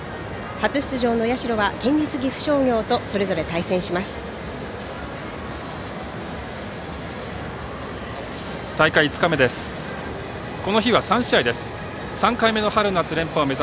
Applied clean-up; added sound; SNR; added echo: none; none; none; none.